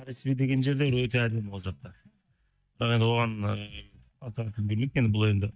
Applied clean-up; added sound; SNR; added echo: neural mask model DeepFilterNet 3.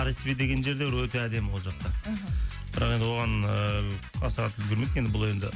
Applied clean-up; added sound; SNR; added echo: none; none; none; none.